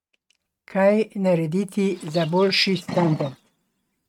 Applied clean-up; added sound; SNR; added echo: neural mask model RNNoise.